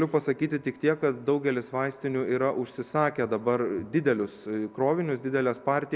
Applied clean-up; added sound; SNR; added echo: none; none; none; none.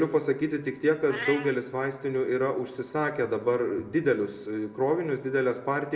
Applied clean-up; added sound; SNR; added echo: none; Meow; 17 dB; reverberation time 0.7 s.